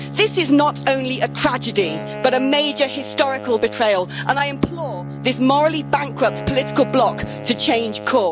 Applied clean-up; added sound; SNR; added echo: none; Wind instrument, woodwind instrument + Bowed string instrument; 10 dB; none.